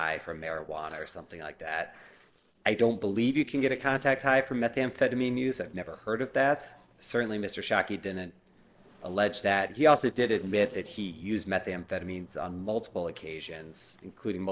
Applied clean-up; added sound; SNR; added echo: neural separator model SepFormer DNS4.